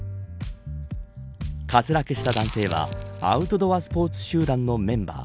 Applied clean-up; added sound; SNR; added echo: none; Crackle; 9 dB; none.